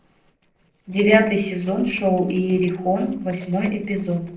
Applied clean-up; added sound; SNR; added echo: neural separator model SepFormer DNS4.